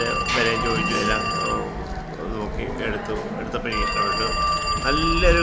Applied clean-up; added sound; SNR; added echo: none; Telephone; -2 dB; none.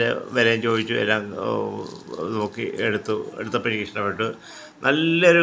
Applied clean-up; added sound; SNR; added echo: none; none; none; none.